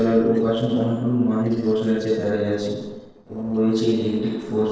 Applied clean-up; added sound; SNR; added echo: neural separator model SepFormer DNS4.